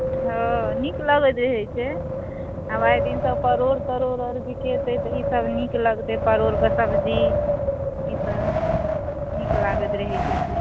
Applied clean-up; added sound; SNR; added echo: none; Wind; -1 dB; none.